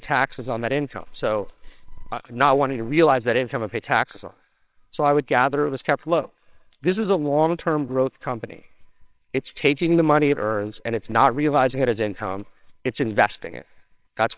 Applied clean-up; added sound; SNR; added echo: neural separator model SepFormer WHAMR!.